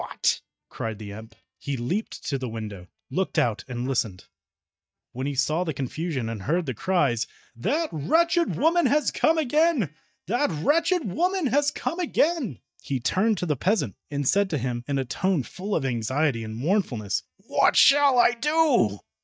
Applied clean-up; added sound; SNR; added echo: neural mask model DeepFilterNet 3.